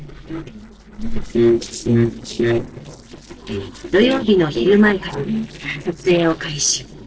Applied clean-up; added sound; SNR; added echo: neural separator model SepFormer DNS4.